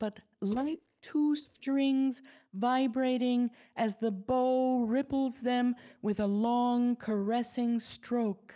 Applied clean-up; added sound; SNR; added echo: neural mask model DeepFilterNet 3.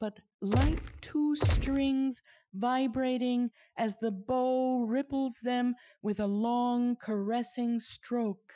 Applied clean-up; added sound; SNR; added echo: classical method Wiener filter.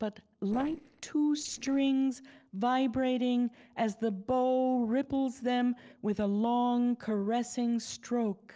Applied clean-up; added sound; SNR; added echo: neural separator model SepFormer DNS4.